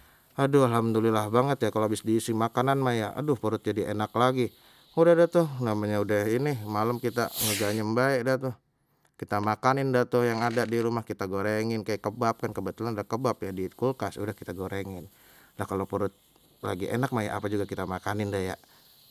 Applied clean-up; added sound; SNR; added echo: none; Fireworks; 19 dB; none.